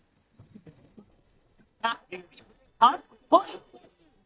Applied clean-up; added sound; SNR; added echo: neural mask model DeepFilterNet 3.